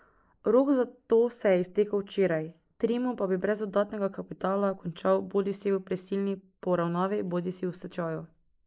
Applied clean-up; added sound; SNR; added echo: neural mask model Resemble Enhance denoiser.